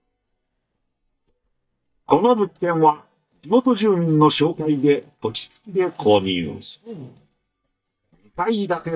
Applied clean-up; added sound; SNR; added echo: neural mask model DeepFilterNet 3.